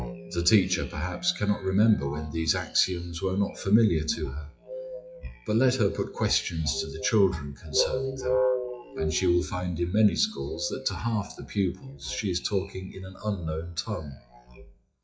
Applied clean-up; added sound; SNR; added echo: classical method WPE with log-MMSE.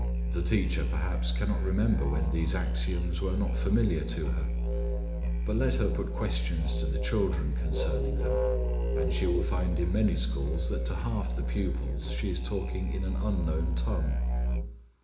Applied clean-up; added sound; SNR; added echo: none; Musical instrument; -4 dB; reverberation time 0.8 s.